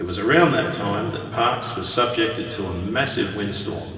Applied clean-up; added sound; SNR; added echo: none; none; none; reverberation time 2.4 s.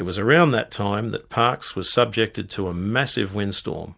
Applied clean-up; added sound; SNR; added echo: none; none; none; none.